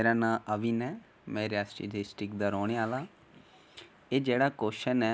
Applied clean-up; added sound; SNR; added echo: none; none; none; none.